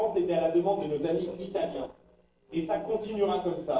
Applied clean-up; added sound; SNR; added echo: neural separator model SepFormer DNS4.